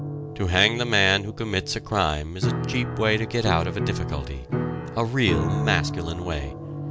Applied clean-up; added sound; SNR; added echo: none; Piano; 4 dB; none.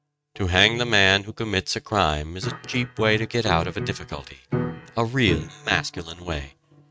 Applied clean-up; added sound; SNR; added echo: neural mask model RNNoise.